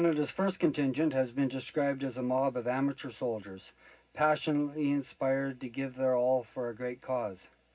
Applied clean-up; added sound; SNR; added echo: none; none; none; reverberation time 0.4 s.